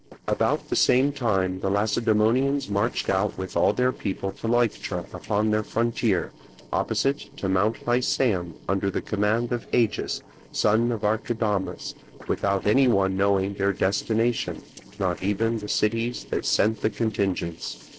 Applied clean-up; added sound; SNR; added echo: neural separator model SepFormer DNS4.